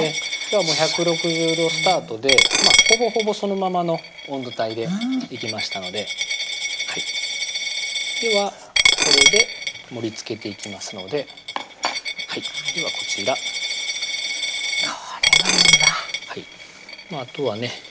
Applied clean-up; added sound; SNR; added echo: none; Coin (dropping); -4 dB; none.